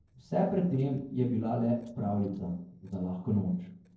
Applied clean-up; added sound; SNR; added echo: neural separator model SepFormer DNS4.